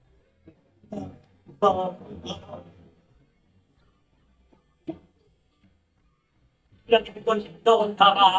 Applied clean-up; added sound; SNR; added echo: neural mask model DeepFilterNet 3.